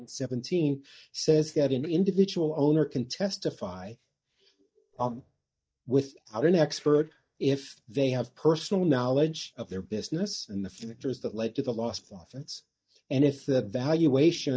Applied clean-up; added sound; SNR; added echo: neural mask model DeepFilterNet 3.